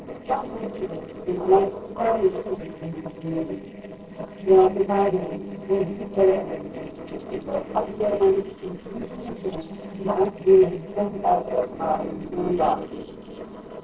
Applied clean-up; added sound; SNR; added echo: neural separator model SepFormer DNS4.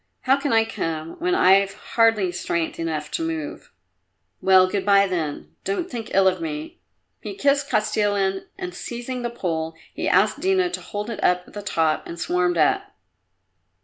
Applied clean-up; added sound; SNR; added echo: none; none; none; none.